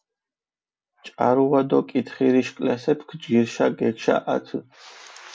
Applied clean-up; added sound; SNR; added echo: none; none; none; none.